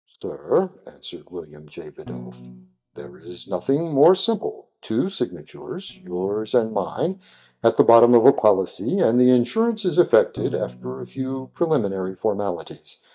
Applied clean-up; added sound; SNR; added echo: neural mask model DeepFilterNet 3.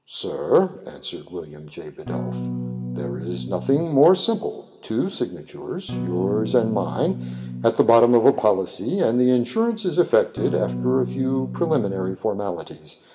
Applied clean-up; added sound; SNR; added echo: none; Electric guitar / Strum; 6 dB; reverberation time 1.4 s.